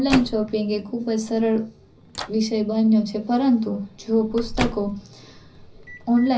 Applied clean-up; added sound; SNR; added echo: none; Microwave oven; 12 dB; reverberation time 0.5 s.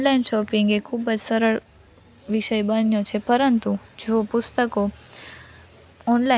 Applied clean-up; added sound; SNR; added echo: none; none; none; none.